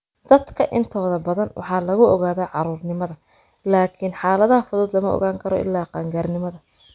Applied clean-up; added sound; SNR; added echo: none; none; none; none.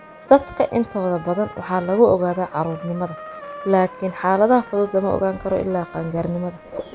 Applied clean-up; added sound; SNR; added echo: none; Mechanisms + Trumpet; 17 dB; none.